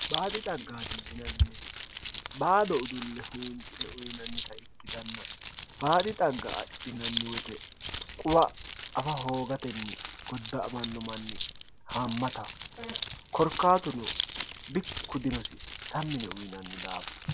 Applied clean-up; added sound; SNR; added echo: none; Keys jangling; 0 dB; none.